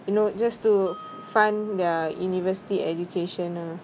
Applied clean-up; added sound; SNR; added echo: none; Animal + Harp; 19 dB; none.